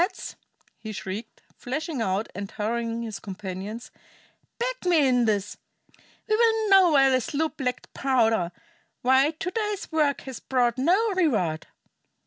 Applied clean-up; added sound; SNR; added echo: none; none; none; none.